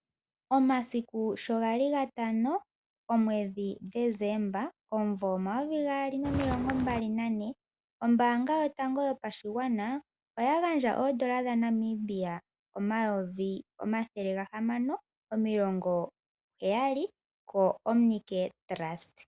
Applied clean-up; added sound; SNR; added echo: none; Walk, footsteps; 5 dB; none.